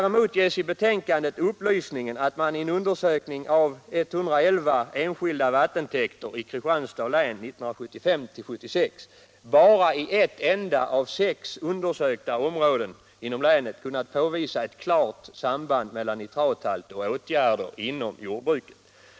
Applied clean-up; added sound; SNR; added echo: none; none; none; none.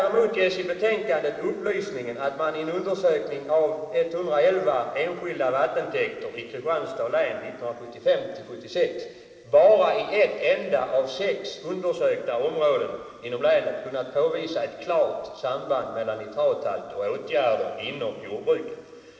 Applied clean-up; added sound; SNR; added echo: none; none; none; reverberation time 2.1 s.